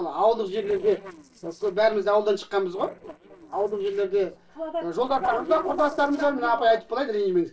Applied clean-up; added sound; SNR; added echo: neural separator model SepFormer DNS4.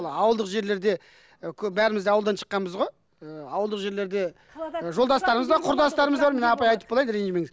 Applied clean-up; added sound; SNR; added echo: none; none; none; none.